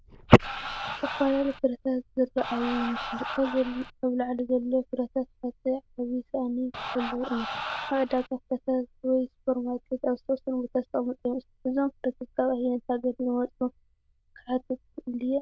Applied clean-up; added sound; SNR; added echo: neural diffusion model UNIVERSE++.